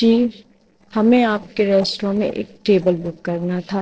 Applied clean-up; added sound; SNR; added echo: neural separator model SepFormer DNS4.